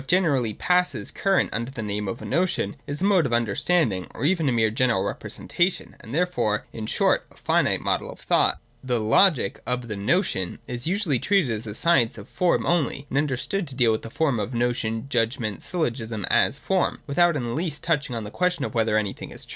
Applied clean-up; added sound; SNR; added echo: none; none; none; none.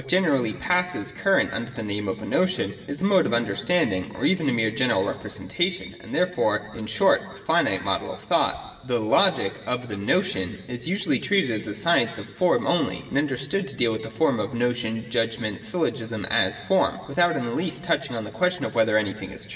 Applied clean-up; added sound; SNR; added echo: none; none; none; reverberation time 2.8 s.